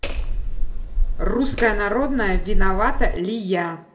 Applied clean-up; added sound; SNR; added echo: none; Hammer; -4 dB; reverberation time 0.5 s.